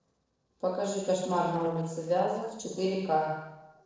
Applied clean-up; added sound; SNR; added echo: neural separator model SepFormer DNS4.